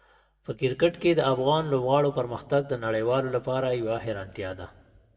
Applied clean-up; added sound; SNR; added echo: none; none; none; reverberation time 1.1 s.